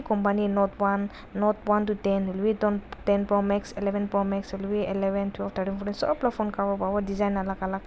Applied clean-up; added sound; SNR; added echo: none; none; none; none.